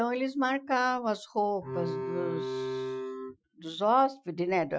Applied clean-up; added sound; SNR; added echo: classical method Wiener filter.